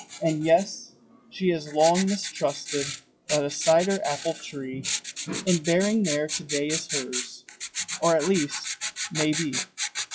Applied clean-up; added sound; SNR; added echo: classical method log-MMSE.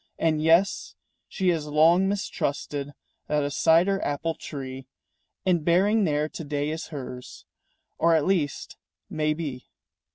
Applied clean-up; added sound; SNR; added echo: none; none; none; none.